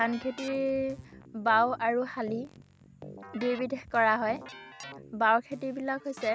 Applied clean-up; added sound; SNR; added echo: none; Keyboard (musical); 17 dB; none.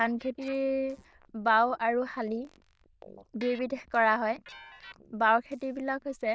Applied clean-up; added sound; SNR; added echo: neural diffusion model UNIVERSE++.